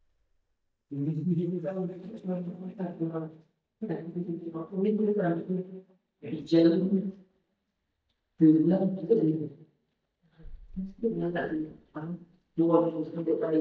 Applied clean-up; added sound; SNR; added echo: neural mask model DeepFilterNet 3.